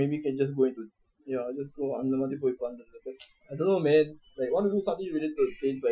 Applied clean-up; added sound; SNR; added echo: classical method Wiener filter.